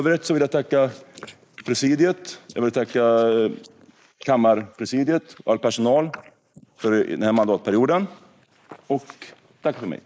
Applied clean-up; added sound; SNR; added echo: neural mask model Resemble Enhance denoiser.